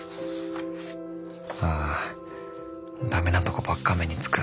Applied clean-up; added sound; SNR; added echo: none; none; none; none.